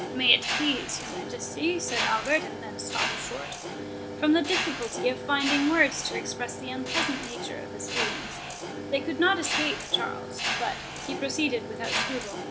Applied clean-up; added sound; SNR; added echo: none; Mechanisms; 3 dB; none.